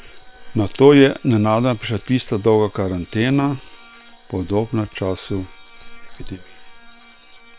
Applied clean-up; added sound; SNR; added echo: neural separator model SepFormer WHAM!.